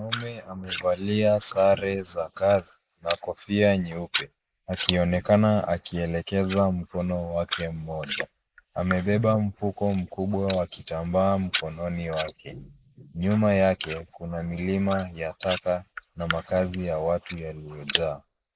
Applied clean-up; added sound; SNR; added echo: neural mask model Resemble Enhance denoiser.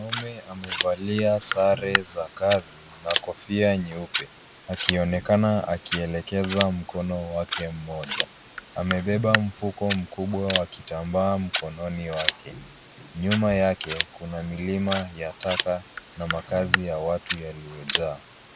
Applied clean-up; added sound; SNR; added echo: none; Scissors; 6 dB; none.